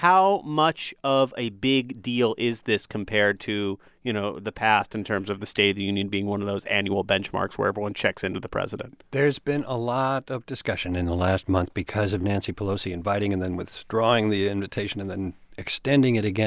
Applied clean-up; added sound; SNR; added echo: none; none; none; none.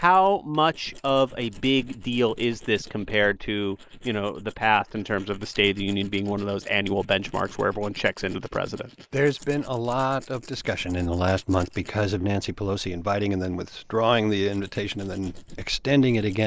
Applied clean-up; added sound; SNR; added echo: neural mask model Resemble Enhance denoiser.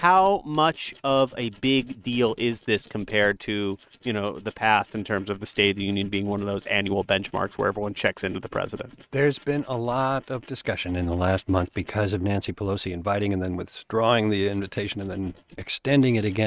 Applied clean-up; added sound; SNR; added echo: neural mask model RNNoise.